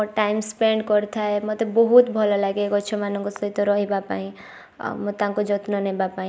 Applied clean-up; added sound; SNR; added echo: none; none; none; none.